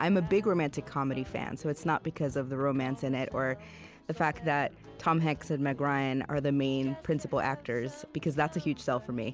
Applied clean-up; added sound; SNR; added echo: none; none; none; none.